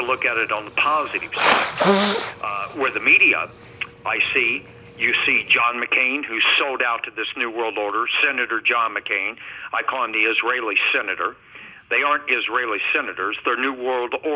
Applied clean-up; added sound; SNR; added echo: none; none; none; none.